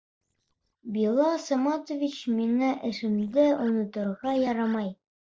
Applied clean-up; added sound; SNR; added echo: neural separator model SepFormer DNS4.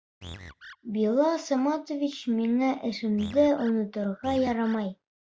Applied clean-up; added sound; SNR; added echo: none; Animal; 18 dB; none.